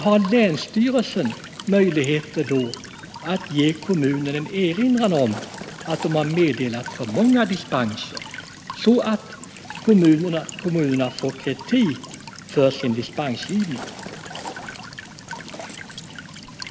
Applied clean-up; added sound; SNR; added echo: none; Walk, footsteps / Stream / Trickle, dribble / Chirp, tweet; 15 dB; none.